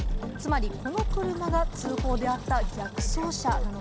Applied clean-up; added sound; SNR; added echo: none; Engine; 15 dB; none.